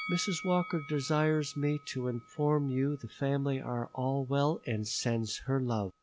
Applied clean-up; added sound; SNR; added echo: none; Bell; 18 dB; none.